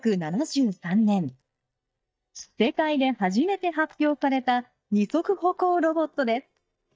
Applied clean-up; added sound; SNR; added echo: neural mask model DeepFilterNet 3.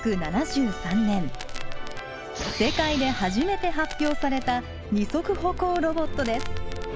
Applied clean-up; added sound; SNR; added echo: none; Crackle; 5 dB; none.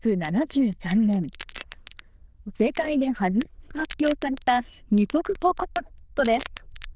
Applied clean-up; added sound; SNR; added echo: neural diffusion model UNIVERSE++.